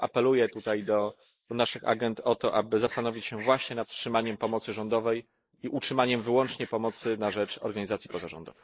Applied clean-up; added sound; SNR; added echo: neural mask model Resemble Enhance denoiser.